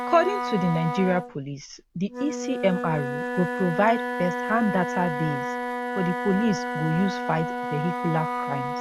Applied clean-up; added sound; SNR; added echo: none; Wind instrument, woodwind instrument; 4 dB; none.